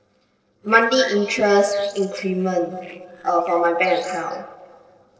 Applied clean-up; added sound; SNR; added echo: neural separator model SepFormer DNS4.